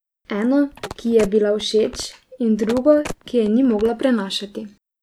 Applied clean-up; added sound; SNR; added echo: none; Telephone; 16 dB; none.